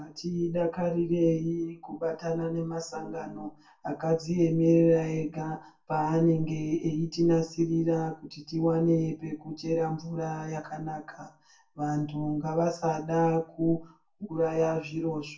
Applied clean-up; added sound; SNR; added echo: none; none; none; reverberation time 0.2 s.